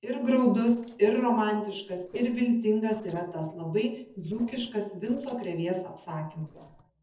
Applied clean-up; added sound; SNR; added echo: neural separator model SepFormer DNS4.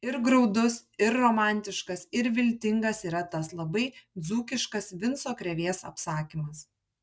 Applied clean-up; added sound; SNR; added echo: none; none; none; none.